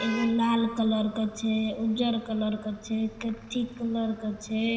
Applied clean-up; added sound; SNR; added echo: none; Traffic noise, roadway noise / Vehicle horn, car horn, honking; 17 dB; reverberation time 2.0 s.